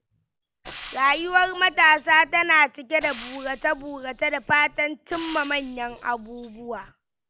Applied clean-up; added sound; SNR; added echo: none; Frying (food); 15 dB; none.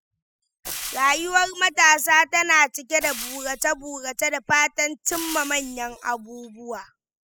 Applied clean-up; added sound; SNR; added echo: classical method spectral subtraction.